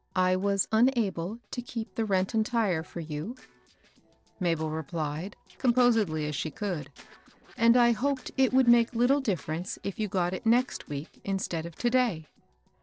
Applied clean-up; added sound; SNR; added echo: neural separator model SepFormer DNS4.